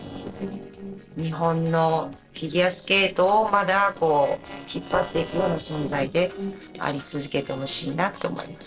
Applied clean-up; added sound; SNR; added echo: neural separator model SepFormer DNS4.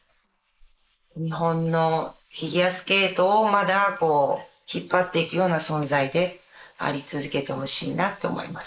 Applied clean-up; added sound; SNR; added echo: neural mask model Resemble Enhance denoiser.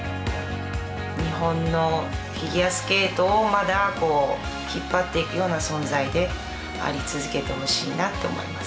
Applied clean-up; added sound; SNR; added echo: none; none; none; none.